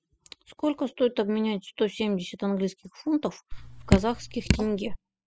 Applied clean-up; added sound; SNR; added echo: classical method spectral subtraction.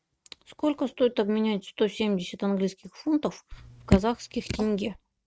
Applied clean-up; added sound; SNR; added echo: neural mask model RNNoise.